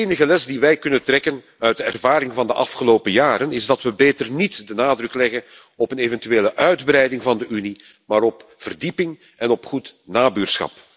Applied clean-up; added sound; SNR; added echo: none; none; none; none.